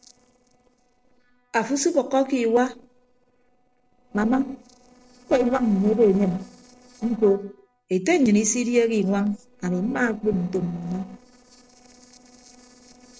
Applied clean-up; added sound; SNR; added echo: neural separator model SepFormer DNS4.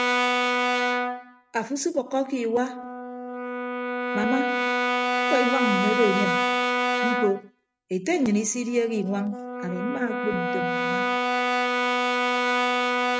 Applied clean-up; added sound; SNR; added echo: neural mask model RNNoise.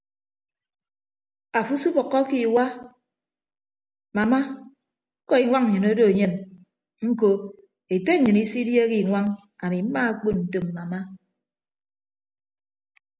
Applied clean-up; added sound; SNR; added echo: none; none; none; none.